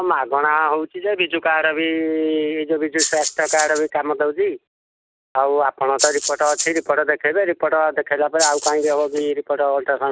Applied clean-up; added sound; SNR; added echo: neural mask model RNNoise.